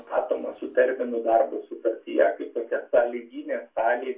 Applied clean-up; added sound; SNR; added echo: none; none; none; reverberation time 0.2 s.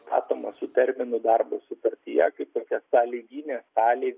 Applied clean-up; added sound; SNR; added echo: none; none; none; none.